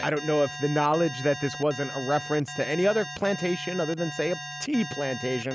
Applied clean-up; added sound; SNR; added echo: none; Alarm; 11 dB; none.